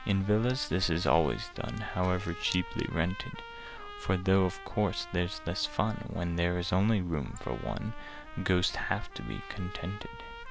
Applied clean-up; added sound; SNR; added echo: none; Camera + Trumpet; 16 dB; none.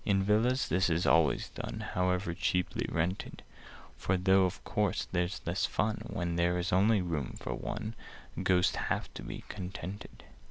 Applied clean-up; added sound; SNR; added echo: none; none; none; none.